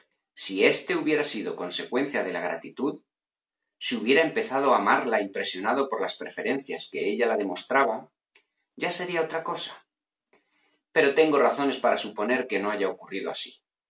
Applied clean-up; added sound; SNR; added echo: none; none; none; none.